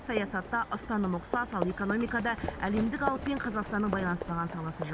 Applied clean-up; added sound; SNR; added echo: none; Livestock, farm animals, working animals; 7 dB; none.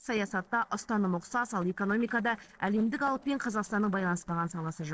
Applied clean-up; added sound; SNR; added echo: neural separator model SepFormer DNS4.